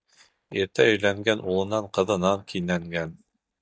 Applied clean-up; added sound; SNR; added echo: neural mask model DeepFilterNet 3.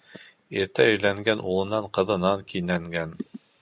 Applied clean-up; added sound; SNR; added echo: none; none; none; none.